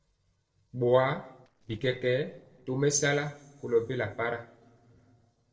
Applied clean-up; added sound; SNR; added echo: neural separator model SepFormer DNS4.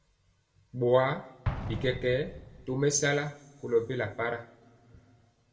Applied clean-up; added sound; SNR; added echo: none; Explosion; 12 dB; reverberation time 1.7 s.